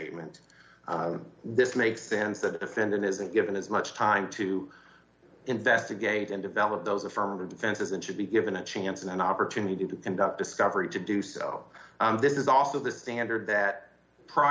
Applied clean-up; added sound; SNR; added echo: none; none; none; none.